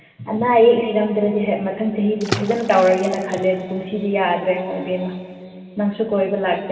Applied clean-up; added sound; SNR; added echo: none; Water / Splash, splatter; 14 dB; reverberation time 2.4 s.